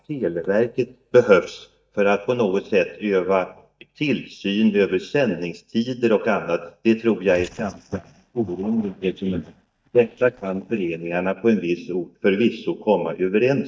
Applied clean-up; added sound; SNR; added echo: neural mask model DeepFilterNet 3.